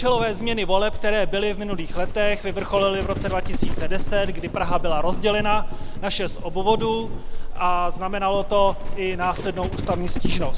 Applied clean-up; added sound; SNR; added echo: none; Livestock, farm animals, working animals; -1 dB; none.